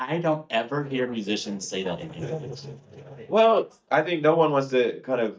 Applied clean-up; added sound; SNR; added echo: neural mask model DeepFilterNet 3.